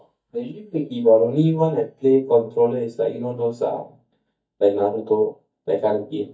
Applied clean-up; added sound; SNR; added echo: neural mask model DeepFilterNet 3.